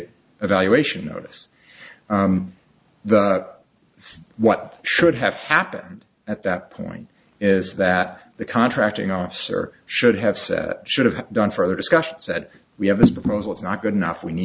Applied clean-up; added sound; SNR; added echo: none; none; none; none.